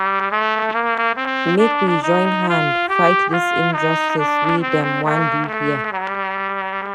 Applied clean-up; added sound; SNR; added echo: none; Trumpet; -3 dB; none.